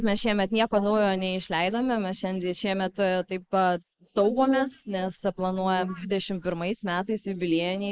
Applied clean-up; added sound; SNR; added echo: neural mask model Resemble Enhance denoiser.